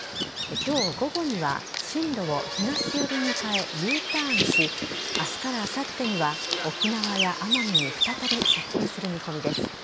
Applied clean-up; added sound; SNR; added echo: none; Bird vocalization, bird call, bird song; -2 dB; none.